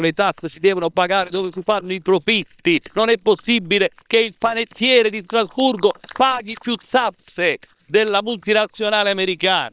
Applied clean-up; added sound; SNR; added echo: neural separator model SepFormer WHAM!.